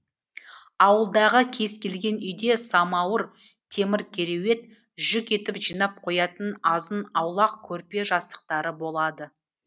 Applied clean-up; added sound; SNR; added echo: none; none; none; none.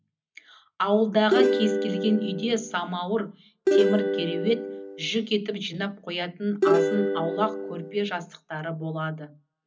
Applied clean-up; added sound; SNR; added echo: none; Plucked string instrument; -2 dB; reverberation time 0.4 s.